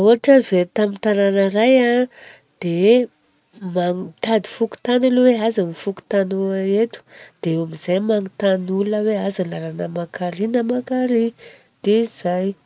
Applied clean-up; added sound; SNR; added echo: none; none; none; none.